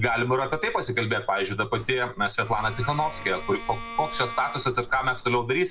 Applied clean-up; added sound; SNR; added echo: none; Bowed string instrument + Sliding door; 13 dB; none.